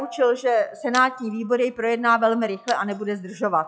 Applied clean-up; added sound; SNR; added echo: classical method log-MMSE.